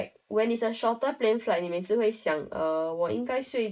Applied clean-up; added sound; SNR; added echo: neural mask model Resemble Enhance denoiser.